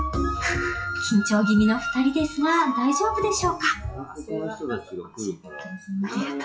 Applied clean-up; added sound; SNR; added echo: classical method WPE with log-MMSE.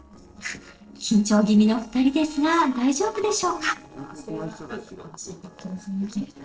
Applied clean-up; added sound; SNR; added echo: neural separator model SepFormer DNS4.